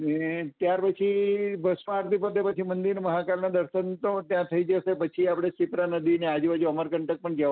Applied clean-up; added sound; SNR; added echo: none; none; none; none.